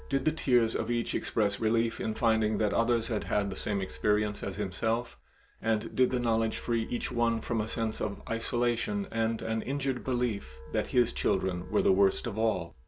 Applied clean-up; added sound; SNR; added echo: none; Keyboard (musical); 16 dB; none.